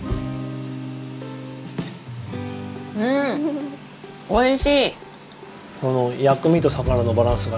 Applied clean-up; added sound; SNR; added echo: none; none; none; none.